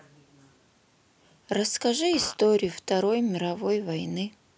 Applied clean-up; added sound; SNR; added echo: none; Fart; 19 dB; none.